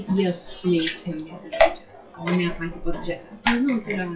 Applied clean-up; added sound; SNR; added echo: classical method WPE with log-MMSE.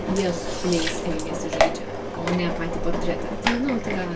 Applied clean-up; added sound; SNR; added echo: none; Engine; 1 dB; reverberation time 0.2 s.